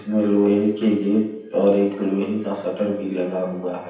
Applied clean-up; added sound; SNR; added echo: none; none; none; reverberation time 0.9 s.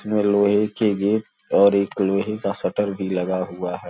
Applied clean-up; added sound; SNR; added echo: none; none; none; none.